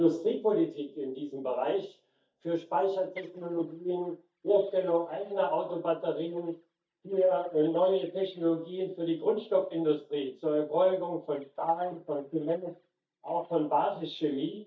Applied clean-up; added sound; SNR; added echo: neural mask model DeepFilterNet 3.